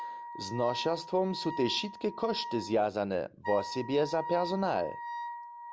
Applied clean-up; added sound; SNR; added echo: none; Wind instrument, woodwind instrument; 9 dB; none.